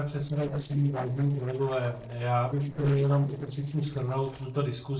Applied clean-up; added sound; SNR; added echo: neural separator model SepFormer DNS4.